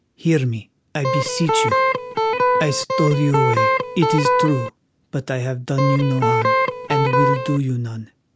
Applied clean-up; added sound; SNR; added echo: none; Electric guitar; -3 dB; none.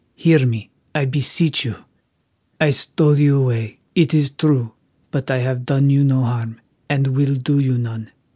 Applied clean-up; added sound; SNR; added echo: none; none; none; none.